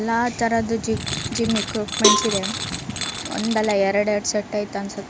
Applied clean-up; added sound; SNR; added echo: none; Cowbell + Tools; 2 dB; none.